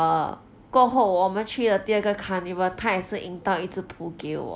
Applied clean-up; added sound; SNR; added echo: none; none; none; none.